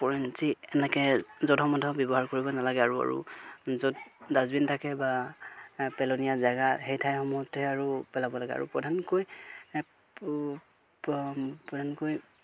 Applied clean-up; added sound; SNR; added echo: none; none; none; none.